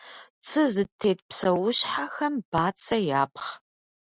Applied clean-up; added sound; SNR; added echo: none; none; none; none.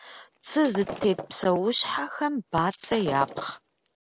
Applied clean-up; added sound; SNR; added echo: none; Shatter; 12 dB; none.